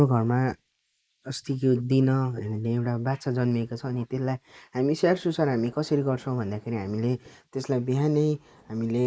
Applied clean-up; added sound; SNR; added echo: neural mask model Resemble Enhance denoiser.